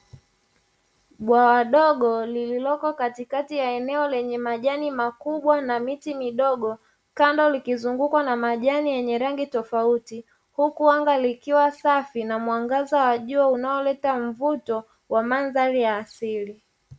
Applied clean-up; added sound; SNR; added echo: none; none; none; none.